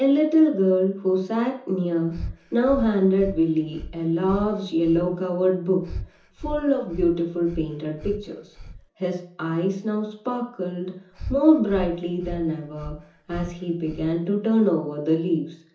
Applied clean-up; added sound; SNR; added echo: none; Breathing; 14 dB; reverberation time 0.6 s.